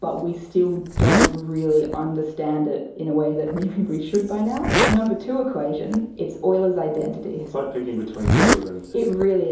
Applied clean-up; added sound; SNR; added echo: none; Zipper (clothing); 2 dB; reverberation time 2.8 s.